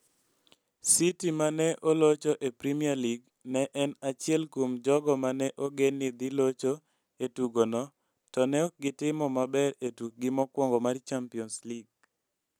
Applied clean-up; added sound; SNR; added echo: none; none; none; none.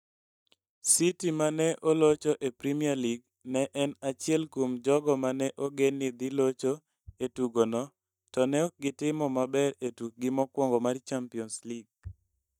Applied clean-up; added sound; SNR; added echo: neural mask model DeepFilterNet 3.